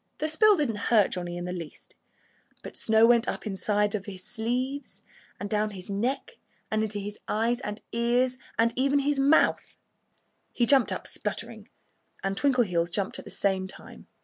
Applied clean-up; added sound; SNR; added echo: none; none; none; none.